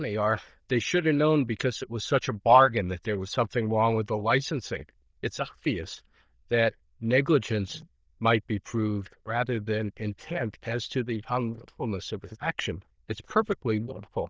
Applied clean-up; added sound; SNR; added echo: neural diffusion model UNIVERSE++.